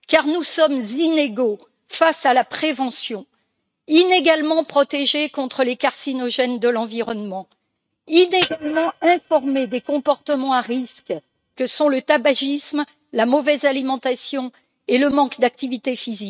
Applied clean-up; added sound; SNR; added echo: neural mask model RNNoise.